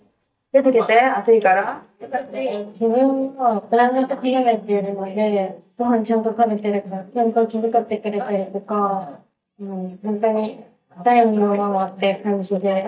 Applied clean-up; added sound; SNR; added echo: neural mask model DeepFilterNet 3.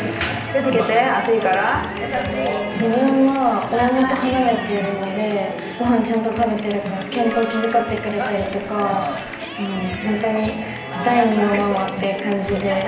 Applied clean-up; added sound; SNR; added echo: none; Cheering / Clapping; 19 dB; reverberation time 0.8 s.